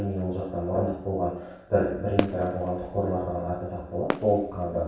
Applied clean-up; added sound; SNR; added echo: none; Fireworks; 10 dB; reverberation time 0.7 s.